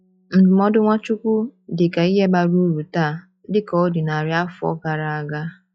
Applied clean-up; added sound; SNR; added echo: classical method log-MMSE.